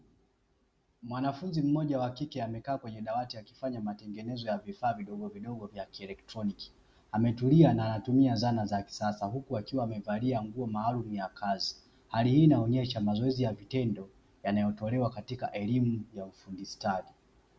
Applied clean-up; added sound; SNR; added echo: none; none; none; none.